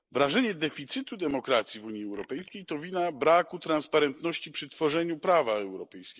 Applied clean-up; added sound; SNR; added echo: neural mask model Resemble Enhance denoiser.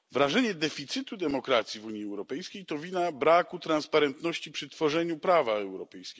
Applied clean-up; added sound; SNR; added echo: none; none; none; none.